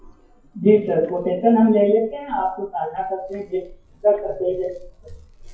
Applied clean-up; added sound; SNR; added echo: classical method WPE with log-MMSE.